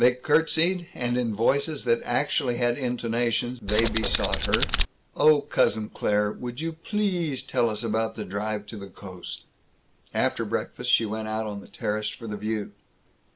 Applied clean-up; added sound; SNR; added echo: none; Tools; 0 dB; none.